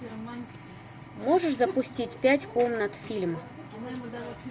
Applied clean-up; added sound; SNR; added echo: none; none; none; none.